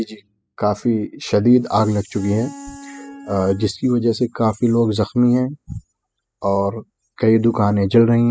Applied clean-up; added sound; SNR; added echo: classical method spectral subtraction.